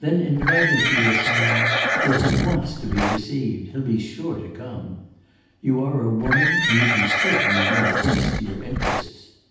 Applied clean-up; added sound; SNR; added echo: none; Livestock, farm animals, working animals; -3 dB; reverberation time 0.8 s.